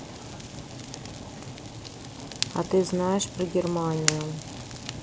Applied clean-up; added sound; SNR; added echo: none; Fire; 5 dB; none.